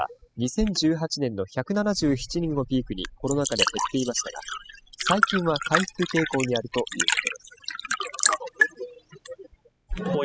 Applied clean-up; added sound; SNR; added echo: classical method spectral subtraction.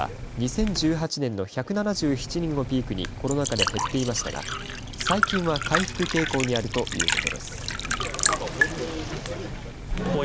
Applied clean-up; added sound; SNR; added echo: none; Liquid; 2 dB; none.